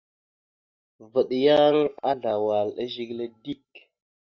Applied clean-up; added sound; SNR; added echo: neural mask model DeepFilterNet 3.